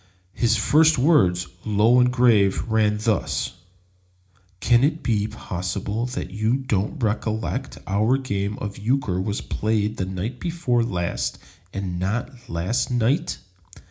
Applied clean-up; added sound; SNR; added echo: none; none; none; reverberation time 0.4 s.